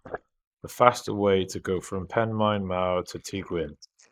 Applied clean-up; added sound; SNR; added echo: neural mask model Resemble Enhance denoiser.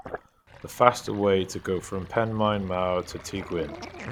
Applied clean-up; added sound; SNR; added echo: none; Sink (filling or washing); 16 dB; none.